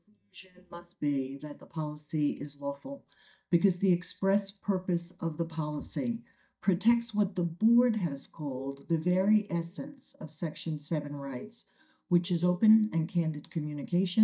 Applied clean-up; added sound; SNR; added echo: neural mask model DeepFilterNet 3.